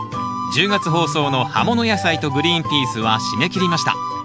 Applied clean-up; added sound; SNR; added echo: none; none; none; none.